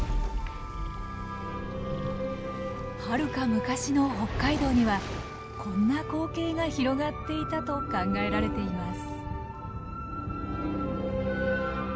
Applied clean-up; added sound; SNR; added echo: none; none; none; none.